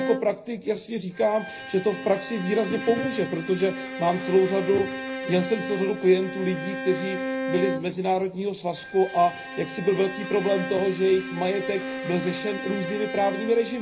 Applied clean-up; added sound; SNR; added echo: none; Bowed string instrument; 8 dB; reverberation time 0.4 s.